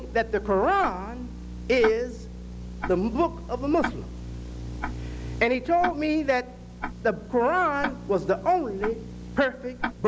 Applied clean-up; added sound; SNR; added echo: none; Tick-tock; 12 dB; none.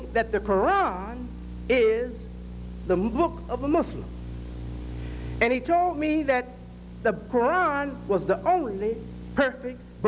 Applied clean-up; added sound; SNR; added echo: none; none; none; none.